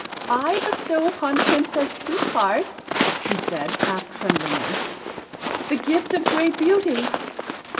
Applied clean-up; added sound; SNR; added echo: none; Walk, footsteps; 2 dB; reverberation time 1.4 s.